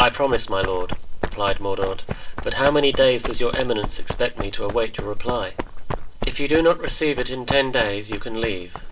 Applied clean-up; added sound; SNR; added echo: none; Run; 2 dB; reverberation time 0.2 s.